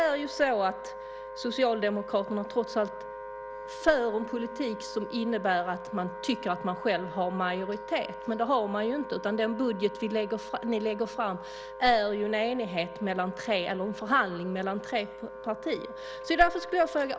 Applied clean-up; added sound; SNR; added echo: none; Wind instrument, woodwind instrument; 11 dB; none.